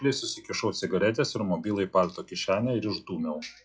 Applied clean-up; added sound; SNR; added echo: classical method log-MMSE.